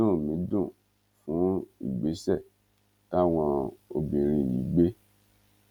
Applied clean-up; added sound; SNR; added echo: none; none; none; none.